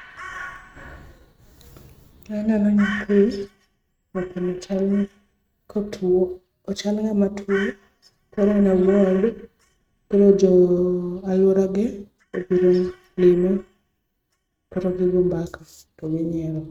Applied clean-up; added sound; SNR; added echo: neural mask model RNNoise.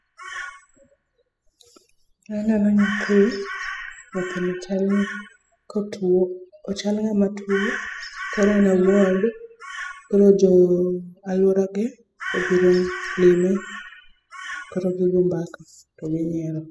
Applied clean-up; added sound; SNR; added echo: classical method spectral subtraction.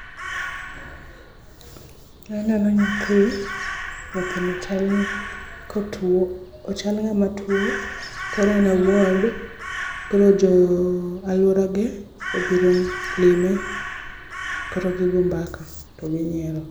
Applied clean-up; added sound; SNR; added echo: none; Crow; 11 dB; none.